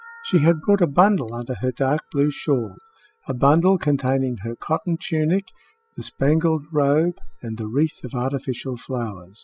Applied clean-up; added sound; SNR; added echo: classical method spectral subtraction.